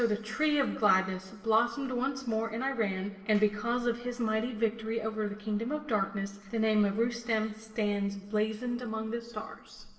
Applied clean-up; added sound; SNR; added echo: none; none; none; reverberation time 1.0 s.